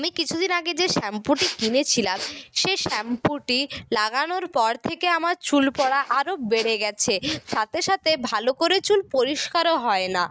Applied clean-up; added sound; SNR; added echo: neural mask model RNNoise.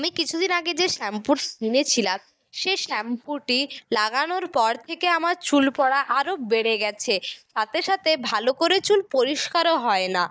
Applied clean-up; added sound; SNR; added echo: neural mask model DeepFilterNet 3.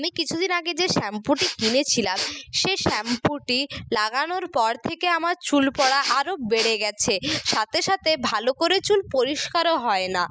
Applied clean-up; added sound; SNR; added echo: classical method spectral subtraction.